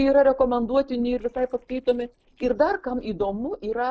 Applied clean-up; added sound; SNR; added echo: neural separator model SepFormer DNS4.